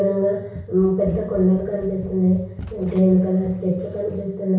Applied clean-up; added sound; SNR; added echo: none; Run; 17 dB; reverberation time 0.6 s.